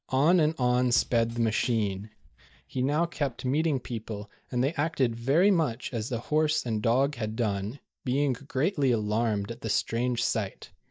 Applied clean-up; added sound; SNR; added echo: neural mask model DeepFilterNet 3.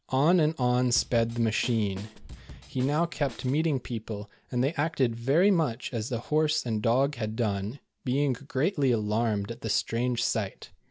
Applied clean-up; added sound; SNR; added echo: none; Drum kit; 18 dB; none.